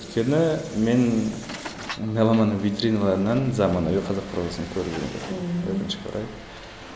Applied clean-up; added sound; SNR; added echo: none; Truck; 16 dB; none.